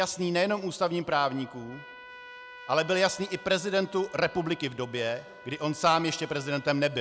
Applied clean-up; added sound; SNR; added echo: none; Trumpet; 19 dB; none.